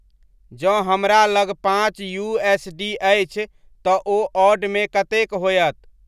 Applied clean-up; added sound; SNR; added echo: none; none; none; none.